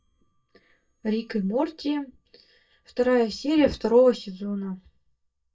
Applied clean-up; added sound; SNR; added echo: neural mask model DeepFilterNet 3.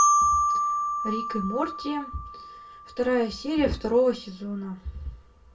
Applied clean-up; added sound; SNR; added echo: none; Marimba, xylophone; 0 dB; reverberation time 0.2 s.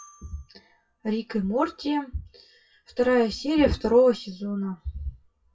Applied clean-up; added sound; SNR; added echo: classical method WPE with log-MMSE.